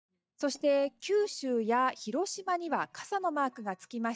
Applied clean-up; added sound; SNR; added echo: neural mask model DeepFilterNet 3.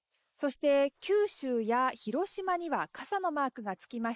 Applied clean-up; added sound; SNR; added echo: neural mask model Resemble Enhance denoiser.